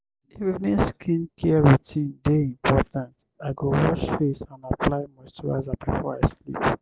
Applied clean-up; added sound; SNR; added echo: none; none; none; none.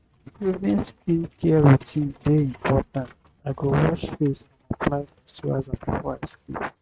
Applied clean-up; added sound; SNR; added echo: neural mask model RNNoise.